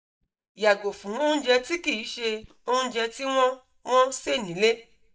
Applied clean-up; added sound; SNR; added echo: neural mask model DeepFilterNet 3.